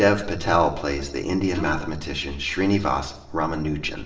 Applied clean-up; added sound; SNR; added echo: none; none; none; reverberation time 1.2 s.